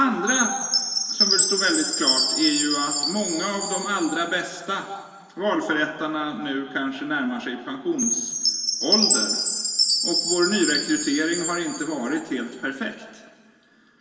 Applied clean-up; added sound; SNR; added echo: none; Chime; 0 dB; reverberation time 2.1 s.